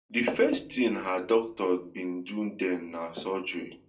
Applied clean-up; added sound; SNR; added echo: none; none; none; reverberation time 0.2 s.